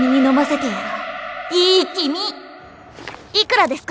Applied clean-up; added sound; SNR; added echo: none; none; none; none.